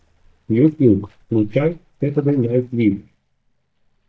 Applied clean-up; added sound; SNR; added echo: neural mask model DeepFilterNet 3.